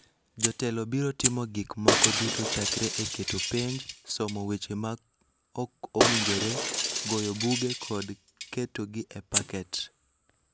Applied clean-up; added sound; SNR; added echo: none; Fire + Shatter; -4 dB; none.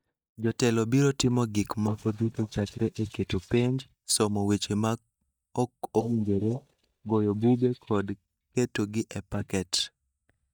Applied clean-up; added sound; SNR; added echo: neural mask model DeepFilterNet 3.